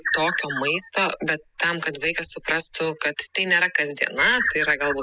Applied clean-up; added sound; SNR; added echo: classical method spectral subtraction.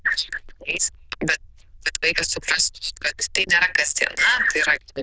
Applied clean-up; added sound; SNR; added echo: neural diffusion model UNIVERSE++.